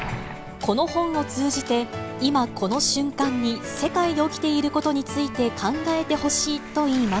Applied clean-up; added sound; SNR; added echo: none; Waves, surf; 17 dB; none.